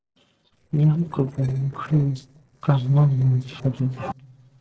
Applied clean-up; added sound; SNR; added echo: neural separator model SepFormer DNS4.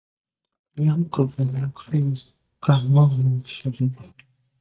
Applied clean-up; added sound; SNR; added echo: neural mask model DeepFilterNet 3.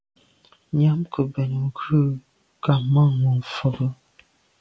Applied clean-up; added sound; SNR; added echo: none; none; none; none.